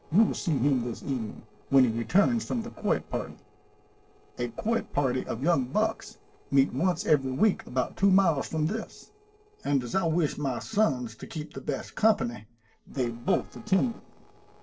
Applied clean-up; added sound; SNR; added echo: neural separator model SepFormer DNS4.